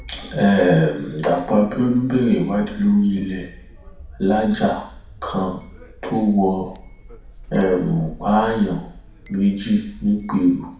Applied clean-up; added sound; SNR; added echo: none; Chink, clink; 14 dB; reverberation time 0.6 s.